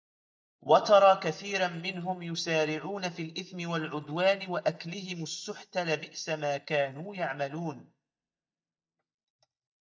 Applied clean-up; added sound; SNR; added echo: neural mask model DeepFilterNet 3.